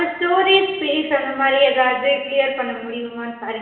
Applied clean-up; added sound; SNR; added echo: none; none; none; reverberation time 1.1 s.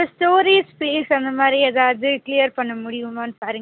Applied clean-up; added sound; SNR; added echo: none; none; none; none.